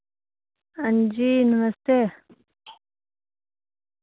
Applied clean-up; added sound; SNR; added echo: none; none; none; none.